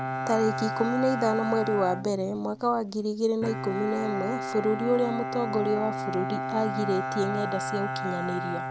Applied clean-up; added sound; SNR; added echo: none; Bowed string instrument; 5 dB; none.